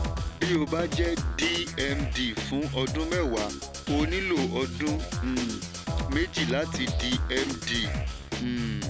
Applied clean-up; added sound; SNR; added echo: none; Drum kit; 1 dB; none.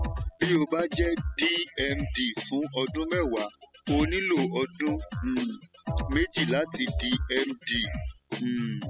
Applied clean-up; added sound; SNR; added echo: classical method spectral subtraction.